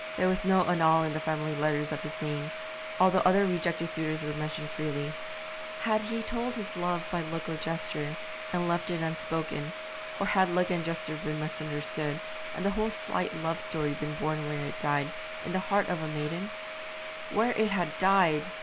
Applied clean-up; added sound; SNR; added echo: none; Domestic sounds, home sounds; 7 dB; none.